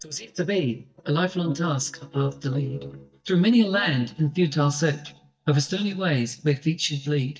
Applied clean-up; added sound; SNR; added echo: neural mask model DeepFilterNet 3.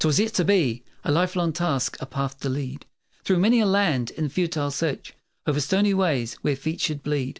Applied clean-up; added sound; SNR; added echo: none; none; none; none.